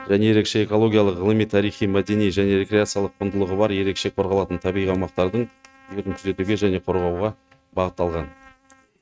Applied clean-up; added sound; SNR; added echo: neural mask model RNNoise.